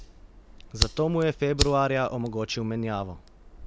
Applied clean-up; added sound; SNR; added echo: none; Fire; 6 dB; none.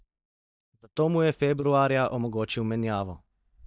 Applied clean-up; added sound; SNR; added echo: neural mask model DeepFilterNet 3.